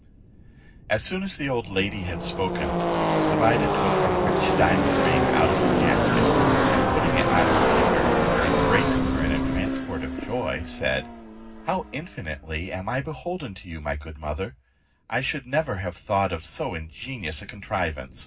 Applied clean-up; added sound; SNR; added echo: none; Car passing by / Race car, auto racing; -4 dB; reverberation time 0.4 s.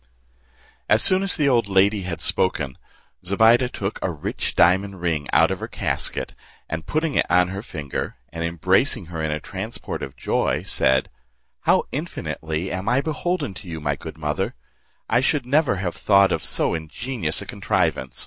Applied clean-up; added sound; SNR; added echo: none; none; none; none.